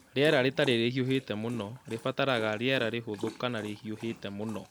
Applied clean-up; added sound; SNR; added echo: none; Dog; 18 dB; none.